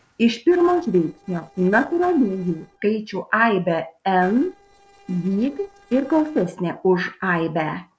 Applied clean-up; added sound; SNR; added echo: neural separator model SepFormer DNS4.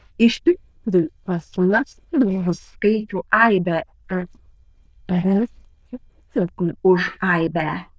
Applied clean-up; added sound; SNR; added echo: neural diffusion model UNIVERSE++.